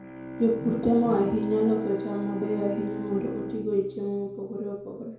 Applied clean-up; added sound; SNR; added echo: none; Bowed string instrument; 9 dB; reverberation time 0.6 s.